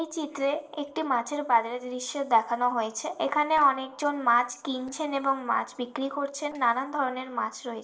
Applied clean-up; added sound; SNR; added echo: neural separator model SepFormer DNS4.